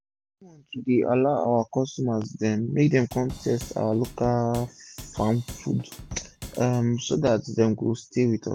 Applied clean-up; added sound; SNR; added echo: none; Drum / Drum kit; 16 dB; none.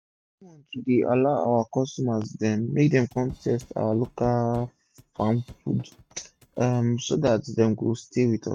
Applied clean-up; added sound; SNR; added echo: neural mask model RNNoise.